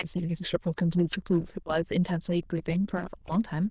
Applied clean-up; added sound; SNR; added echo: neural diffusion model UNIVERSE++.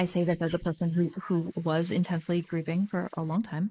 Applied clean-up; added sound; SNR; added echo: neural mask model Resemble Enhance denoiser.